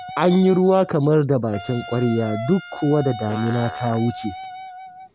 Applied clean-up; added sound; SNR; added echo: none; Fart + Wind instrument, woodwind instrument; 14 dB; none.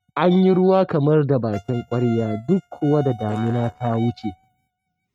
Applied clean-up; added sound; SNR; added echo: neural mask model RNNoise.